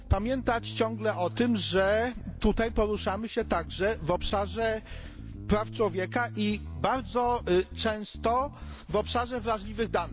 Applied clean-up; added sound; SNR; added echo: none; Bass guitar; 11 dB; none.